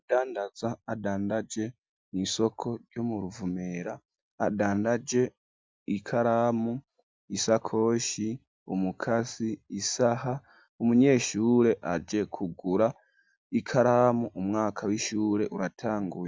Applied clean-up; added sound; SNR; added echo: none; none; none; none.